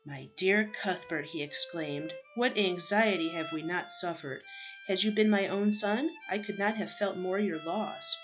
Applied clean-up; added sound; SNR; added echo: classical method log-MMSE.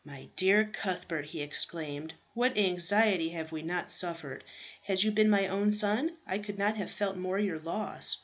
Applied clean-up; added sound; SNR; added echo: none; none; none; none.